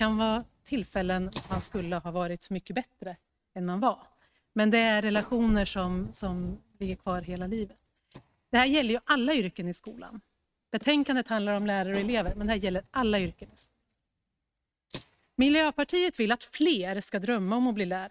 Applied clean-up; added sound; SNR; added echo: neural mask model RNNoise.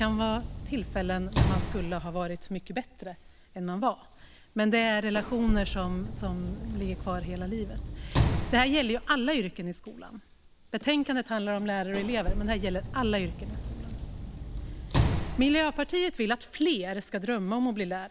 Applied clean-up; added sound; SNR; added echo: none; Sliding door / Slam; 4 dB; none.